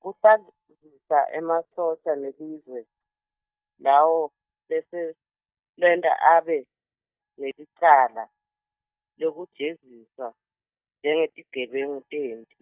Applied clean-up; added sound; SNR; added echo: neural mask model DeepFilterNet 3.